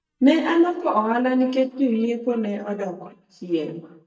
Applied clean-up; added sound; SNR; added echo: neural mask model DeepFilterNet 3.